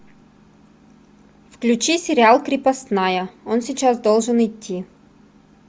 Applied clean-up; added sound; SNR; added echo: none; none; none; none.